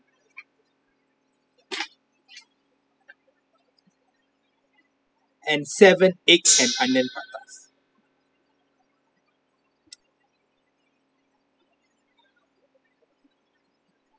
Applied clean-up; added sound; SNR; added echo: classical method spectral subtraction.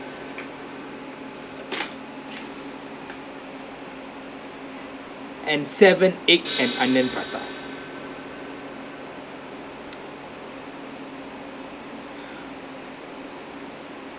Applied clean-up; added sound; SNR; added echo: none; Gong; 7 dB; none.